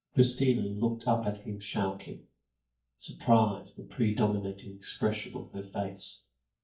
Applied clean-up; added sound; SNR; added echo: neural mask model DeepFilterNet 3.